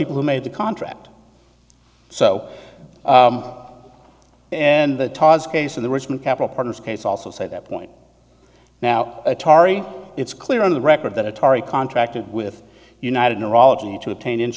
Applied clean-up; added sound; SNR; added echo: none; none; none; none.